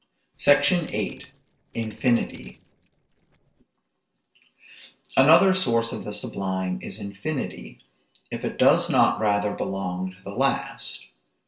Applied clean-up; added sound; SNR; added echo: neural separator model SepFormer DNS4.